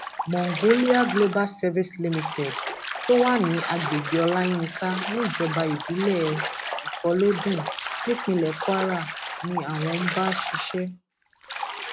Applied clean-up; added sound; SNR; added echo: none; Bathtub (filling or washing); 6 dB; none.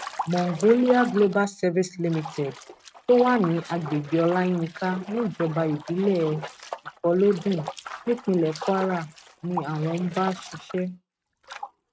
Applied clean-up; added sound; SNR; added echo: neural mask model RNNoise.